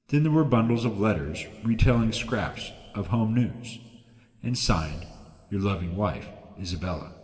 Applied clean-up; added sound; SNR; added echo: none; none; none; reverberation time 1.6 s.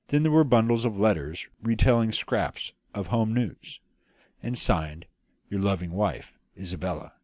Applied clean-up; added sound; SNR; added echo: none; none; none; none.